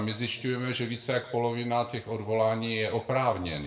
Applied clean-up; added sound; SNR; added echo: none; none; none; reverberation time 0.6 s.